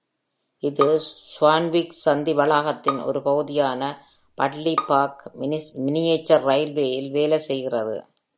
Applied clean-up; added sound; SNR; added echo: none; Bowed string instrument; 12 dB; none.